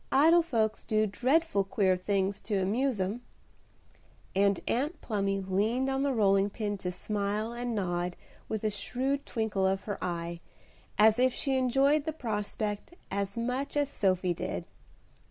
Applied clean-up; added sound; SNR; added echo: none; none; none; none.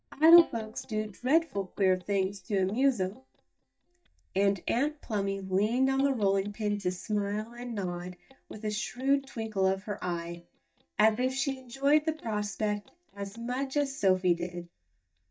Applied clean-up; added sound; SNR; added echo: neural mask model DeepFilterNet 3.